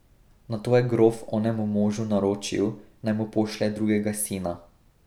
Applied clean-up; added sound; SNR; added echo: none; none; none; none.